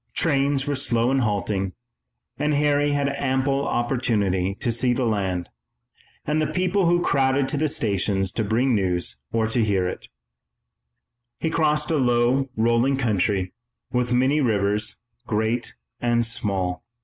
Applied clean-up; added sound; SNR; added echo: none; none; none; none.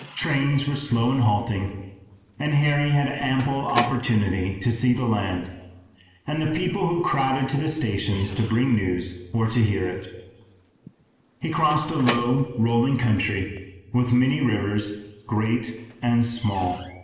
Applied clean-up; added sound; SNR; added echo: none; Squeak / Slam / Wood; 17 dB; reverberation time 1.1 s.